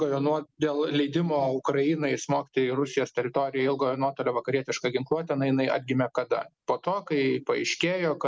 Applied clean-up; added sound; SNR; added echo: none; none; none; none.